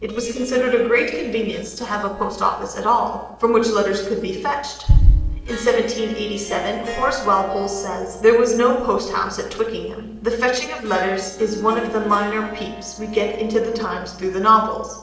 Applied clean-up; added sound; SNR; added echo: neural separator model SepFormer DNS4.